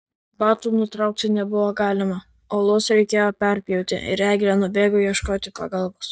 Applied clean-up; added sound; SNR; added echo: neural mask model DeepFilterNet 3.